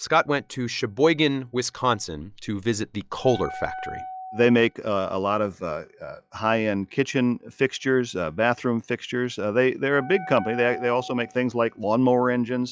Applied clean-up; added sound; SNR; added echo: classical method log-MMSE.